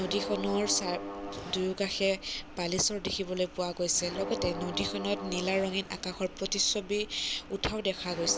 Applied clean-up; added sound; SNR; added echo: none; Mechanisms; 9 dB; none.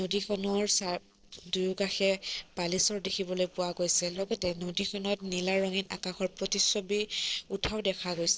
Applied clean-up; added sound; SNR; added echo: neural separator model SepFormer DNS4.